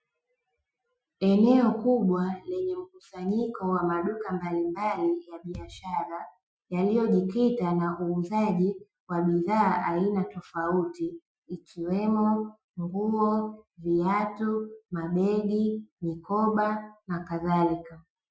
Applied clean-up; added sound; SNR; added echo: classical method Wiener filter.